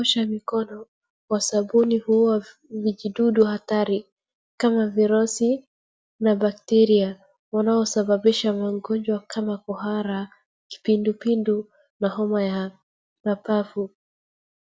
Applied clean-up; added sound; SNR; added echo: none; none; none; none.